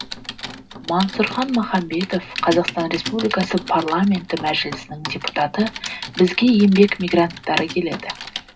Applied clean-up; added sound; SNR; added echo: none; Typing; 12 dB; reverberation time 0.2 s.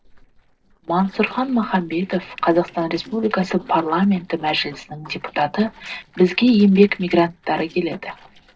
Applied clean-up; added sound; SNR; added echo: neural separator model SepFormer DNS4.